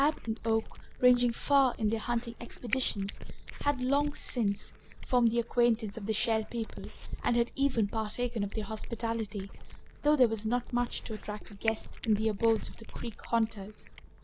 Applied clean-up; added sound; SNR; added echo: none; Cat; 8 dB; none.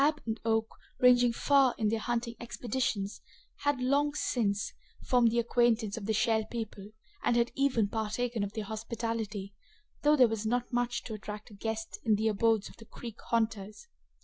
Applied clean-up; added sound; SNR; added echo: none; none; none; none.